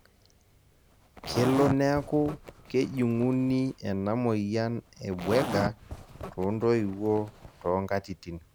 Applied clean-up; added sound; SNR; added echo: none; Zipper (clothing); 11 dB; none.